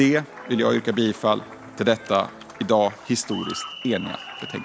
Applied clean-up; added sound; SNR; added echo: none; Applause; 15 dB; none.